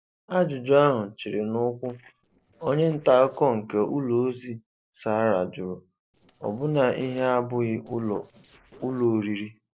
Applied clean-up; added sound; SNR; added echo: neural separator model SepFormer DNS4.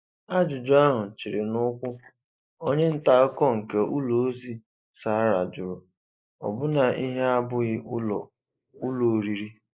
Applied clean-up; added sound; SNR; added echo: neural mask model Resemble Enhance denoiser.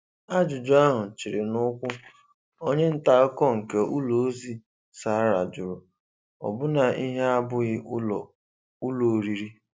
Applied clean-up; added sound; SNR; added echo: none; none; none; none.